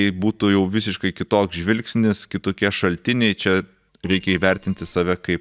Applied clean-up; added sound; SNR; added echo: neural separator model SepFormer DNS4.